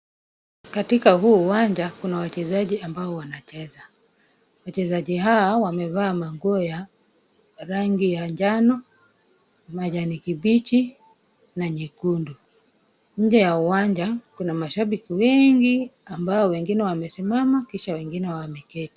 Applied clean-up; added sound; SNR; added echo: none; none; none; none.